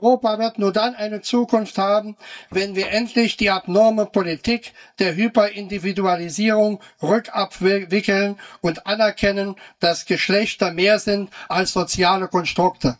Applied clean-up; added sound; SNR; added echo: neural mask model DeepFilterNet 3.